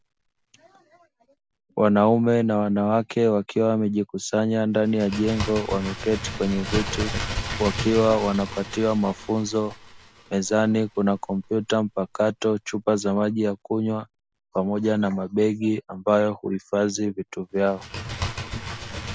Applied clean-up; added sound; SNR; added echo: none; Bird; 12 dB; none.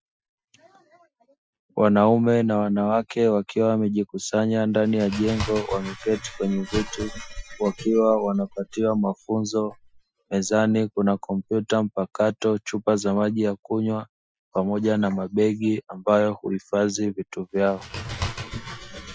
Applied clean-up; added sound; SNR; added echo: classical method Wiener filter.